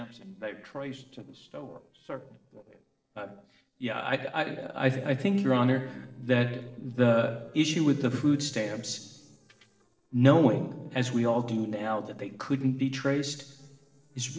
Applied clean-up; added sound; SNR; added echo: neural separator model SepFormer DNS4.